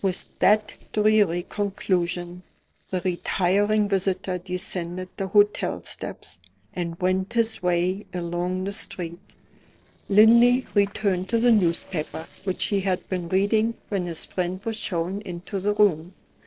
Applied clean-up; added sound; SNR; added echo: neural separator model SepFormer DNS4.